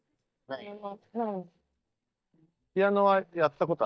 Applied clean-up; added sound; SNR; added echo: neural mask model DeepFilterNet 3.